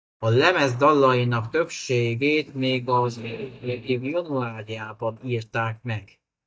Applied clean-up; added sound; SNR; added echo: neural mask model DeepFilterNet 3.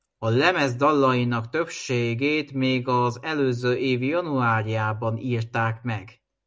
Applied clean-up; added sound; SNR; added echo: none; none; none; none.